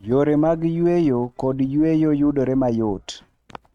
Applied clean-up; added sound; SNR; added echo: neural mask model RNNoise.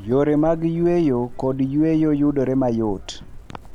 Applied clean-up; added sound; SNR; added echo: none; Chirp, tweet; 16 dB; none.